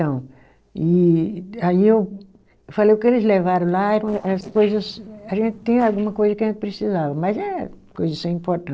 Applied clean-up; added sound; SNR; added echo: neural separator model SepFormer DNS4.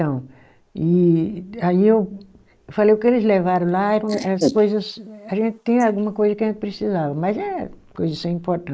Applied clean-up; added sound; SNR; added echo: neural mask model Resemble Enhance denoiser.